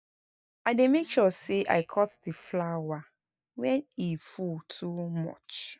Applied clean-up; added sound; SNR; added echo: neural mask model DeepFilterNet 3.